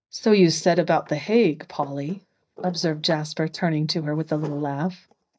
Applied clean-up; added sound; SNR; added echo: neural mask model DeepFilterNet 3.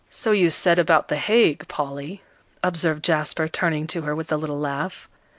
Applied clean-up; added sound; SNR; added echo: none; none; none; none.